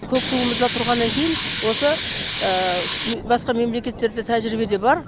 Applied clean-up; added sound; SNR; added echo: none; Hiss; 5 dB; none.